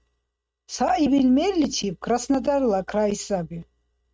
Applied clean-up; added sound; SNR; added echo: neural mask model RNNoise.